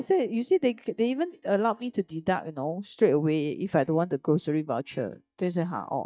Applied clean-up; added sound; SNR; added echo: neural mask model DeepFilterNet 3.